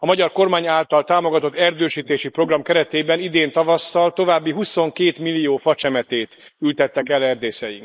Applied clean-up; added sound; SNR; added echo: neural mask model Resemble Enhance denoiser.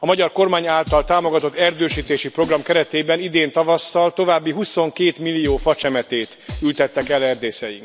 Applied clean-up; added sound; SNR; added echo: none; Drum kit; 14 dB; none.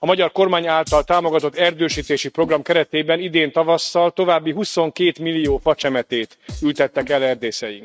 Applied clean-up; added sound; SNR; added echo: neural mask model RNNoise.